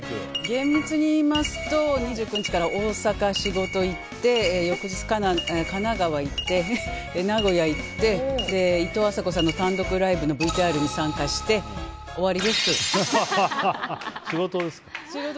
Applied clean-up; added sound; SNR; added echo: none; none; none; none.